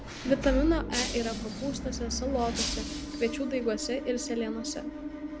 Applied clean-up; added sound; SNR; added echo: none; Shatter + Engine / Mechanisms; 4 dB; none.